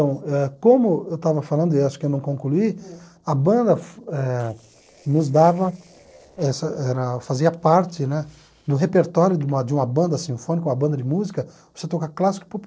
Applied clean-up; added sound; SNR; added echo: neural separator model SepFormer DNS4.